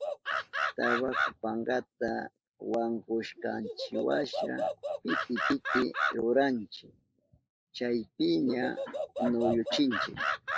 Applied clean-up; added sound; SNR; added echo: neural mask model Resemble Enhance denoiser.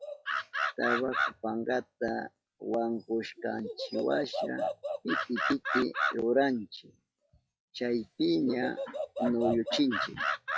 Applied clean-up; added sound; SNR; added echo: classical method log-MMSE.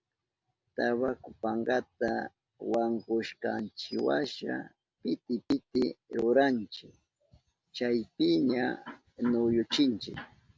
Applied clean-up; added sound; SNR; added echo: none; none; none; none.